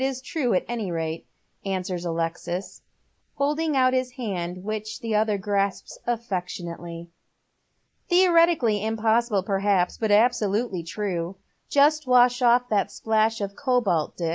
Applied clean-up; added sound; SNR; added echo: neural mask model Resemble Enhance denoiser.